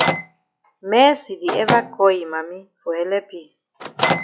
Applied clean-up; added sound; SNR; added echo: classical method log-MMSE.